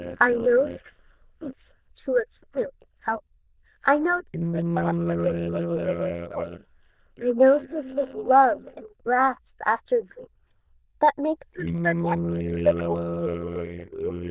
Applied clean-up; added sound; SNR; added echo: neural diffusion model UNIVERSE++.